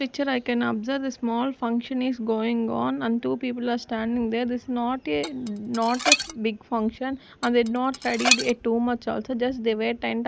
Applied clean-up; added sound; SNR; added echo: none; Dishes, pots, and pans; 2 dB; none.